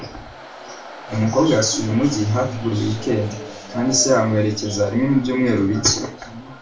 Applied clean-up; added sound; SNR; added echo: none; Waves, surf; 19 dB; reverberation time 0.4 s.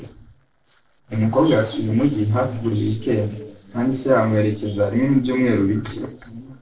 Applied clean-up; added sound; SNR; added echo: neural separator model SepFormer DNS4.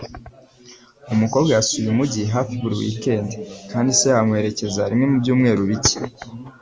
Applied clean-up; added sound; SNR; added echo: none; none; none; none.